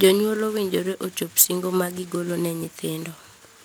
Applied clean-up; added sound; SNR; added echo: none; none; none; none.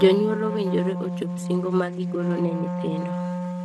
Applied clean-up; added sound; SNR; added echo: neural mask model RNNoise.